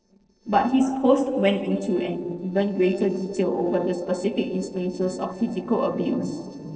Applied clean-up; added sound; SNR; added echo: neural separator model SepFormer DNS4.